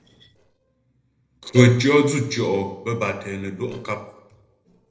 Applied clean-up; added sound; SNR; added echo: neural separator model SepFormer DNS4.